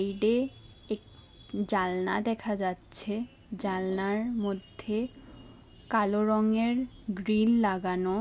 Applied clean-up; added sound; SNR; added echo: none; none; none; none.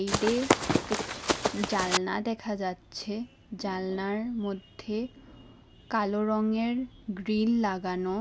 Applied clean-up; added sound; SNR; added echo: none; Run; -2 dB; none.